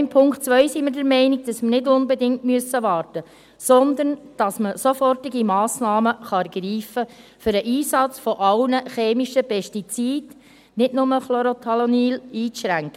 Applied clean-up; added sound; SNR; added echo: none; none; none; none.